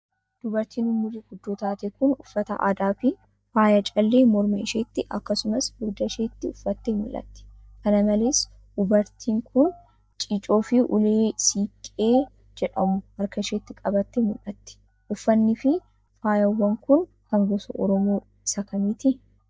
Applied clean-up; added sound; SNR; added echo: neural mask model DeepFilterNet 3.